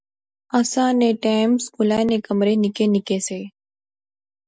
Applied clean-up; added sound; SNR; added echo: none; none; none; none.